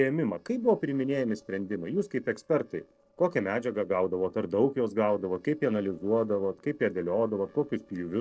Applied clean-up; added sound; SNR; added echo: neural separator model SepFormer DNS4.